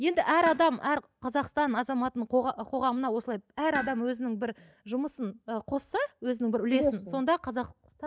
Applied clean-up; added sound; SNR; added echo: neural mask model DeepFilterNet 3.